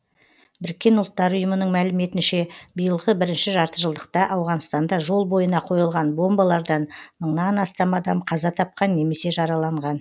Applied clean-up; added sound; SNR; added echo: none; none; none; none.